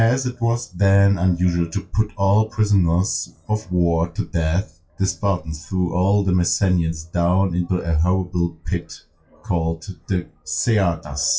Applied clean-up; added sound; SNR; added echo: classical method WPE with log-MMSE.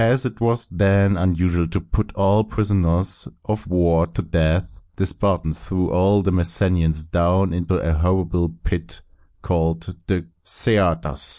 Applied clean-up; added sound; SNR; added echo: none; none; none; none.